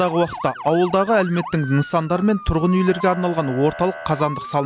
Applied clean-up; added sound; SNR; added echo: none; Motor vehicle (road) / Siren; 13 dB; none.